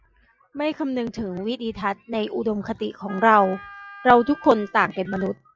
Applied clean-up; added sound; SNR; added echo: classical method log-MMSE.